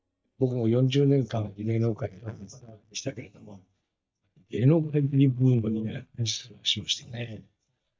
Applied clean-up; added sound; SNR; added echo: neural mask model DeepFilterNet 3.